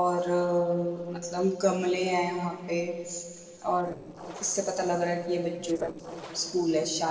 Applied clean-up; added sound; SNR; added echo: neural separator model SepFormer DNS4.